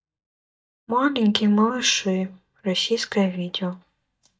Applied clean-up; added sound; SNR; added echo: neural mask model DeepFilterNet 3.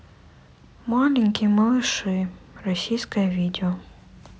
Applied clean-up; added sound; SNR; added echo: none; none; none; none.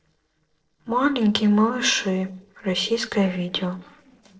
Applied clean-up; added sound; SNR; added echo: neural separator model SepFormer DNS4.